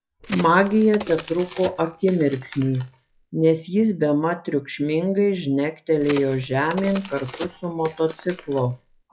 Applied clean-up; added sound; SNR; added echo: classical method log-MMSE.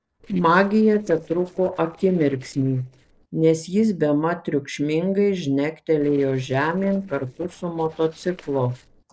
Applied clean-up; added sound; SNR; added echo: neural separator model SepFormer DNS4.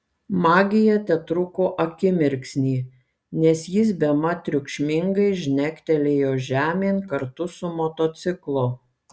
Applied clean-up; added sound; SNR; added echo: none; none; none; none.